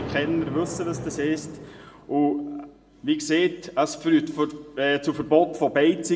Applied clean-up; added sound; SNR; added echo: none; Thunder; 15 dB; reverberation time 0.8 s.